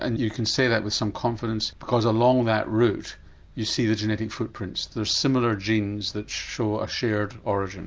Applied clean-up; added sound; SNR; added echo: none; none; none; none.